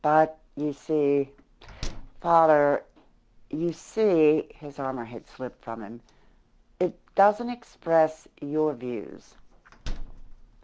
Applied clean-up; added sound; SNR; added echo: none; Slam; 16 dB; none.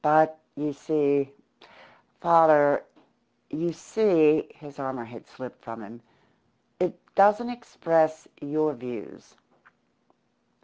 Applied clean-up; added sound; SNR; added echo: none; none; none; none.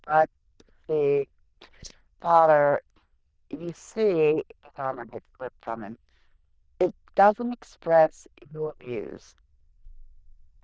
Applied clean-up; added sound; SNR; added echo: neural diffusion model UNIVERSE++.